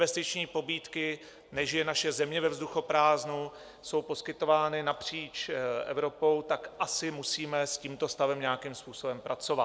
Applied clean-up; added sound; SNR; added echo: none; none; none; none.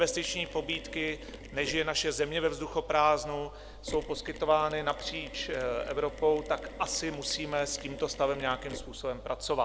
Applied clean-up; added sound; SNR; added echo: none; Mechanisms; 13 dB; none.